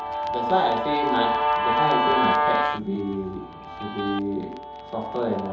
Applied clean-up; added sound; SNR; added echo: none; Guitar; -2 dB; reverberation time 2.8 s.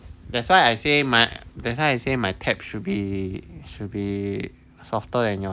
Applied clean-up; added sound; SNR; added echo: none; none; none; none.